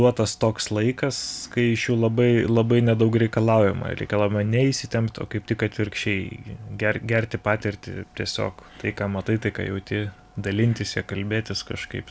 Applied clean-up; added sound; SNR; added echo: none; none; none; none.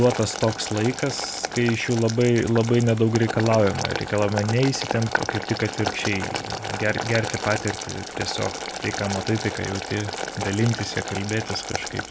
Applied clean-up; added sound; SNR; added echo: none; Boiling; 7 dB; none.